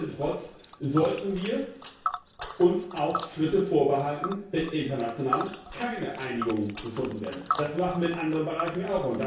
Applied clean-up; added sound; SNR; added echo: none; Tick; 9 dB; reverberation time 0.6 s.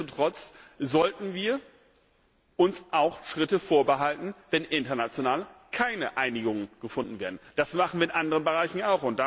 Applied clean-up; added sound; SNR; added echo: none; none; none; none.